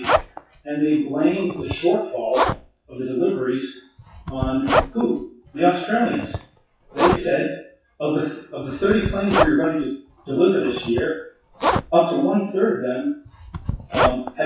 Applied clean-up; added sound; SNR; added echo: classical method WPE with log-MMSE.